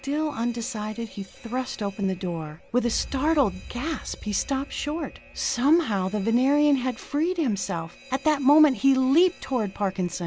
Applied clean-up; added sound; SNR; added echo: none; Alarm; 20 dB; none.